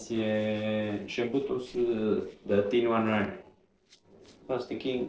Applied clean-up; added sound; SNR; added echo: neural separator model SepFormer DNS4.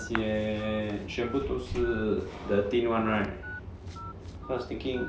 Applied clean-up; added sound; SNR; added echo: none; Telephone; 17 dB; none.